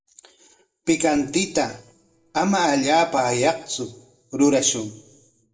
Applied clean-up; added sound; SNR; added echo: neural separator model SepFormer DNS4.